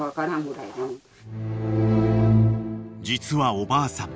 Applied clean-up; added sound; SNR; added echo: none; none; none; none.